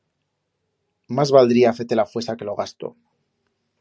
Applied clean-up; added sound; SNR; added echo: none; none; none; none.